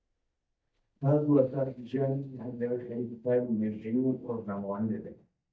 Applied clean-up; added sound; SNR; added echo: neural mask model DeepFilterNet 3.